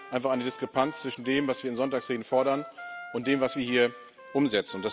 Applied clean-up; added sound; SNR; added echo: none; Trumpet; 16 dB; none.